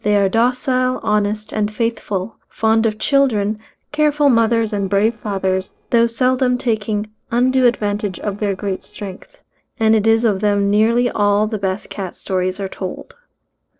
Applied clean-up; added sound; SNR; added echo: neural separator model SepFormer DNS4.